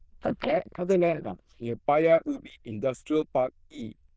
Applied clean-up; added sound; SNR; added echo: neural diffusion model UNIVERSE++.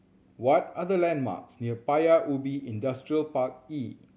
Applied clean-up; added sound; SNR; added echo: none; none; none; none.